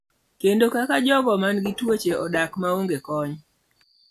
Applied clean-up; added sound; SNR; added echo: none; Knock; 19 dB; none.